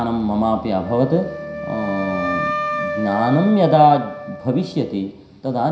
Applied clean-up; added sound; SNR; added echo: none; Wind instrument, woodwind instrument; 9 dB; reverberation time 0.5 s.